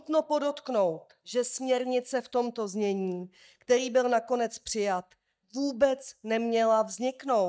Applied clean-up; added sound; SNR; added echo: neural mask model DeepFilterNet 3.